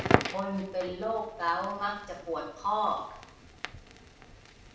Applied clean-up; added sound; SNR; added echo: none; Crackle; 1 dB; reverberation time 0.7 s.